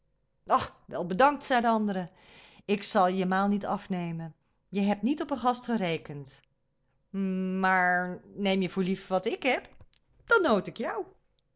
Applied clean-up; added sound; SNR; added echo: none; none; none; none.